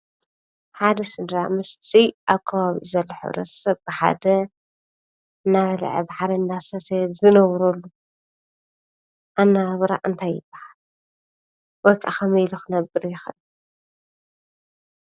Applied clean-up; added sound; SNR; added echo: none; none; none; none.